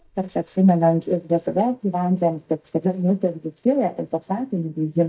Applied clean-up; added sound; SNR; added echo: neural mask model DeepFilterNet 3.